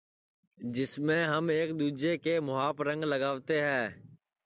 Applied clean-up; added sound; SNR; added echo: none; none; none; none.